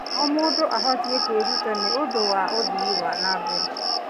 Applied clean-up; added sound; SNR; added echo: none; Cricket; -1 dB; none.